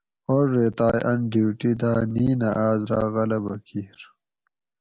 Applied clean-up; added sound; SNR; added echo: none; none; none; none.